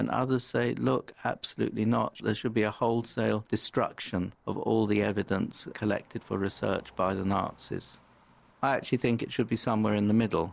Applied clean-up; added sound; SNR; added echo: neural separator model SepFormer DNS4.